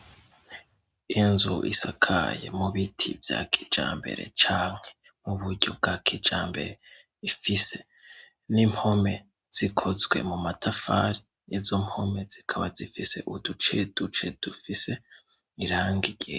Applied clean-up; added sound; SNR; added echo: none; none; none; none.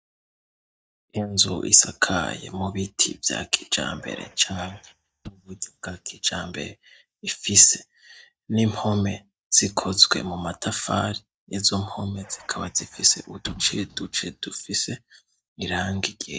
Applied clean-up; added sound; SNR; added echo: neural mask model DeepFilterNet 3.